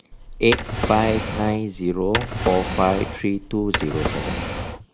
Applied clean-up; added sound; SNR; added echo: none; Drawer open or close; 4 dB; none.